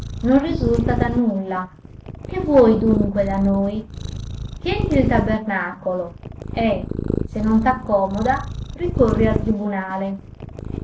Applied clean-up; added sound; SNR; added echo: none; Purr; 5 dB; none.